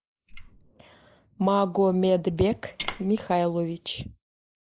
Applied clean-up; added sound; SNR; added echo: neural mask model Resemble Enhance denoiser.